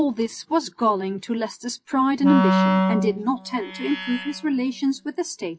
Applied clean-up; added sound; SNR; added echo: classical method log-MMSE.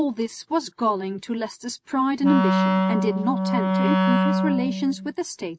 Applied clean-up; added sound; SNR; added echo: neural mask model RNNoise.